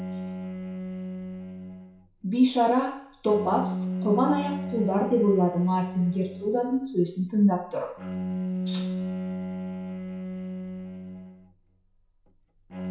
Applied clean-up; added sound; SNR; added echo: none; Bowed string instrument; 7 dB; reverberation time 0.6 s.